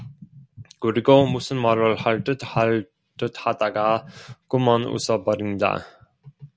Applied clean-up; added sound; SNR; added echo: none; none; none; none.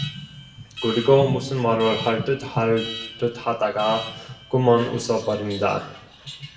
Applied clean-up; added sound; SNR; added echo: none; Alarm; 15 dB; reverberation time 0.6 s.